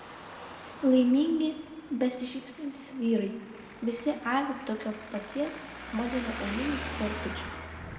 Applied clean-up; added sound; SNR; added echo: none; Traffic noise, roadway noise; 11 dB; reverberation time 1.1 s.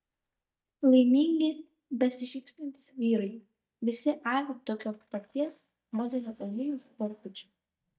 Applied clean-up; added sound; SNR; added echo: neural mask model DeepFilterNet 3.